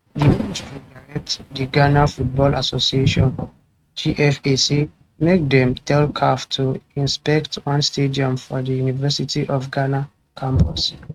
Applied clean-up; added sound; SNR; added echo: neural mask model RNNoise.